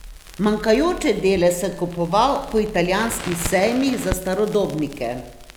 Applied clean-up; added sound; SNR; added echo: none; Crackle; 14 dB; none.